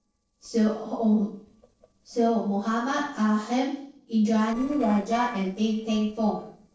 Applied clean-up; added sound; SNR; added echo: neural separator model SepFormer DNS4.